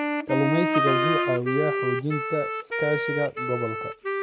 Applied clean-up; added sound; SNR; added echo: none; Wind instrument, woodwind instrument + Wind instrument, woodwind instrument; -1 dB; none.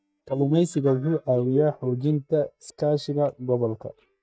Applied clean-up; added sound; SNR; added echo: neural mask model DeepFilterNet 3.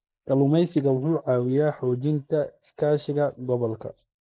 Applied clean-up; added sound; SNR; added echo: neural mask model Resemble Enhance denoiser.